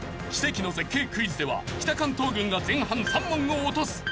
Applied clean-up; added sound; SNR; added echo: none; none; none; none.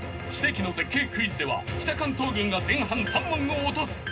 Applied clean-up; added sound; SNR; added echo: none; none; none; reverberation time 0.2 s.